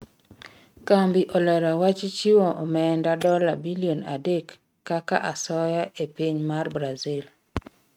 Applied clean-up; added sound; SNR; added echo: neural mask model RNNoise.